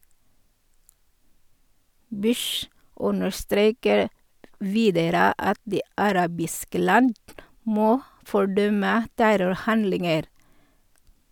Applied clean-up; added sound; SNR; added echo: none; none; none; none.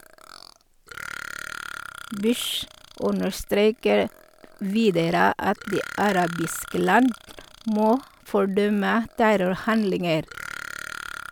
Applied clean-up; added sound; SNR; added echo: none; Burping, eructation; 16 dB; none.